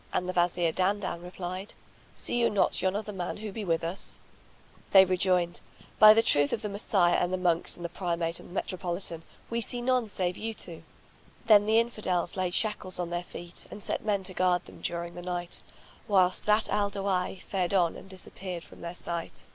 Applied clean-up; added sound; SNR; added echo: none; none; none; none.